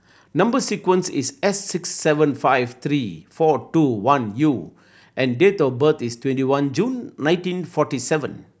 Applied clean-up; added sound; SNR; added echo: none; none; none; none.